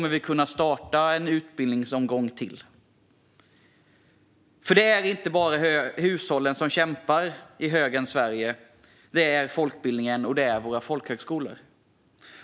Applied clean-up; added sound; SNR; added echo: none; none; none; none.